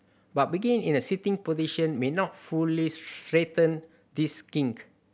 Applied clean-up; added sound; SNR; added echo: none; none; none; none.